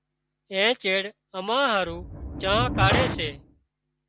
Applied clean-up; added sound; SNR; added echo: none; Sliding door; 2 dB; none.